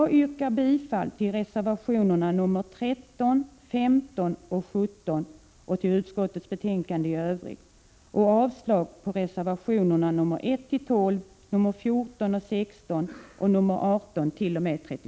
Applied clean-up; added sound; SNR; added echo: none; none; none; none.